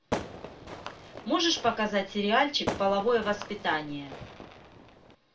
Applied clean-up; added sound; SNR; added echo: none; Fireworks; 10 dB; reverberation time 0.2 s.